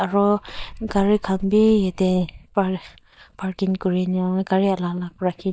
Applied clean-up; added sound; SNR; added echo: neural mask model DeepFilterNet 3.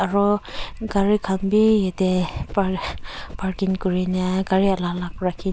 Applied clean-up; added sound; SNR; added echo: none; Run; 11 dB; none.